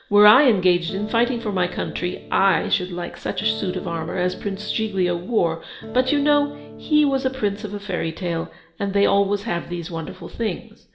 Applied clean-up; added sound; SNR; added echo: none; Electric guitar / Strum; 14 dB; reverberation time 0.6 s.